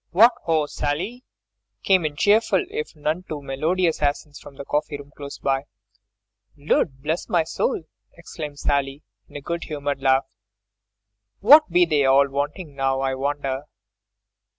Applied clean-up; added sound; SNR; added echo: none; none; none; none.